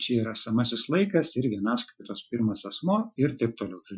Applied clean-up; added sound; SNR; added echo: classical method Wiener filter.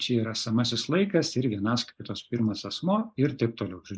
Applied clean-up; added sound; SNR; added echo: neural mask model Resemble Enhance denoiser.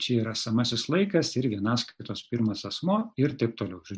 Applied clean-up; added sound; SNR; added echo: none; none; none; none.